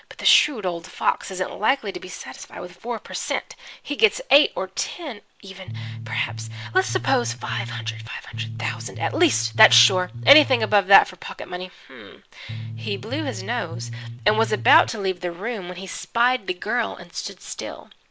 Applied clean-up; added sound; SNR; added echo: none; Bass guitar; 9 dB; none.